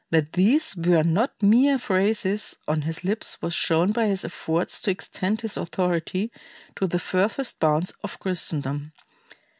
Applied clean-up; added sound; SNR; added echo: none; none; none; none.